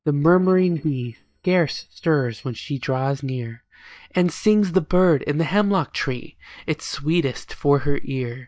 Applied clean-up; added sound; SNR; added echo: neural mask model DeepFilterNet 3.